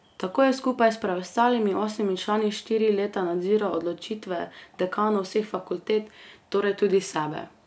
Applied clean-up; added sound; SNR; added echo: none; none; none; none.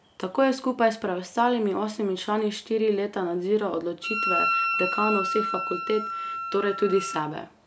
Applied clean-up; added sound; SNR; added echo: none; Wind instrument, woodwind instrument; 2 dB; none.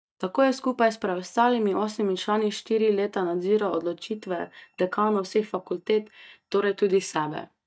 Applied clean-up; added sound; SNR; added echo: neural mask model DeepFilterNet 3.